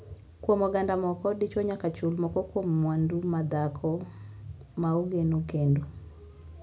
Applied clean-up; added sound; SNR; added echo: none; none; none; none.